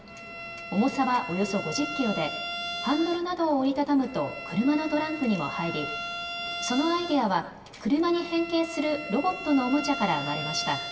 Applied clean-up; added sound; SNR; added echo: none; Bowed string instrument; 9 dB; reverberation time 1.4 s.